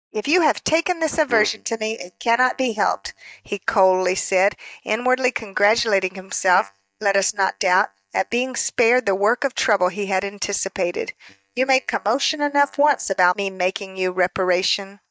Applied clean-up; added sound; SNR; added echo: neural mask model DeepFilterNet 3.